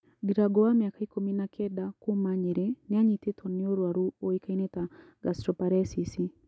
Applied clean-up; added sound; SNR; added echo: none; none; none; none.